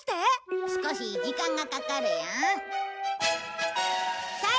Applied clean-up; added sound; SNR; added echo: none; none; none; none.